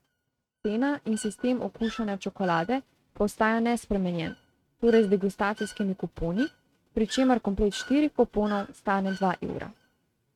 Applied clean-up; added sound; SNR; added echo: neural mask model RNNoise.